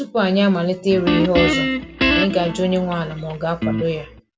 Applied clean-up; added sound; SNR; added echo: none; Guitar; 2 dB; none.